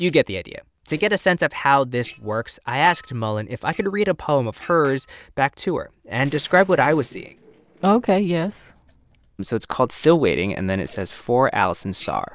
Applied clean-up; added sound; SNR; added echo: neural separator model SepFormer DNS4.